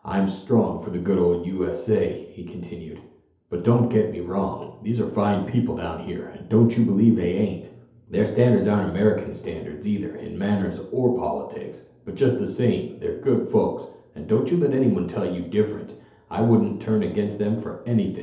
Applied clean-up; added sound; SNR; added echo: none; none; none; reverberation time 2.2 s.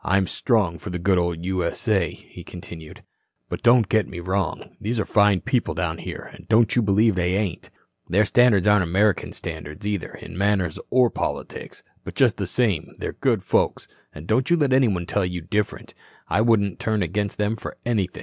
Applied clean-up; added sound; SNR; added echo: none; none; none; none.